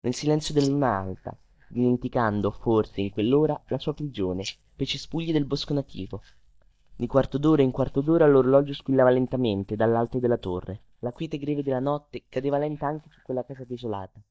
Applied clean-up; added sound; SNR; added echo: neural mask model DeepFilterNet 3.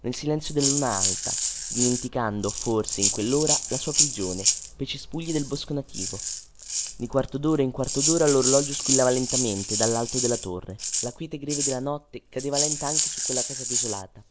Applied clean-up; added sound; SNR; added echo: none; Rattle (instrument); 1 dB; none.